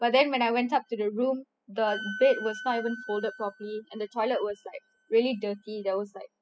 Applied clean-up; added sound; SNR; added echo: classical method spectral subtraction.